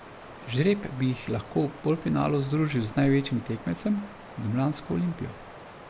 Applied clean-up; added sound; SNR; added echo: none; Water; 17 dB; none.